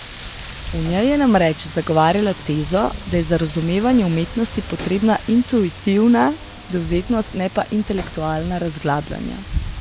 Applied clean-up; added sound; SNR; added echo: none; Rain; 12 dB; none.